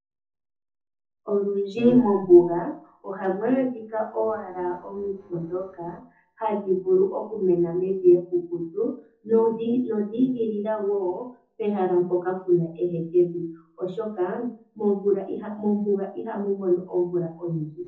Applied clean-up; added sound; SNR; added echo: neural separator model SepFormer DNS4.